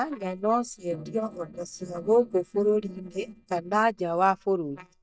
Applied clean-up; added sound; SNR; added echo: neural mask model DeepFilterNet 3.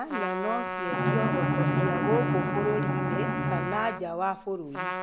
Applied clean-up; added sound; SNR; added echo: none; Bowed string instrument + Trumpet; -3 dB; none.